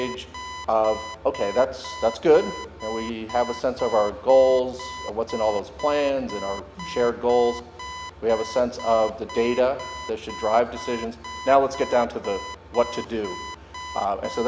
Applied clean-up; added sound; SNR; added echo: none; Alarm; 13 dB; none.